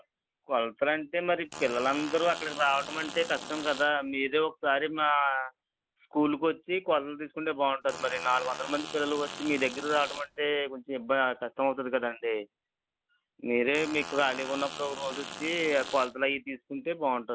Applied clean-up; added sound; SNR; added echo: none; Fart; 11 dB; none.